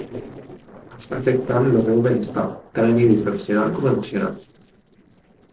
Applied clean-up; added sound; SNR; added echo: neural separator model SepFormer DNS4.